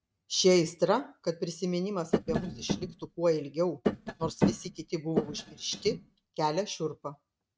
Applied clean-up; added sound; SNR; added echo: neural mask model RNNoise.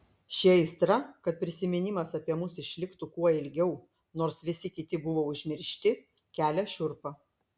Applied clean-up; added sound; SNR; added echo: none; none; none; none.